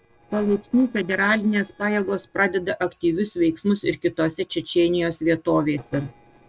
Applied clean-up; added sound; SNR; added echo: neural separator model SepFormer DNS4.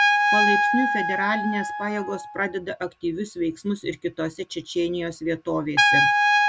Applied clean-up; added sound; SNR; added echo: none; Trumpet; -4 dB; none.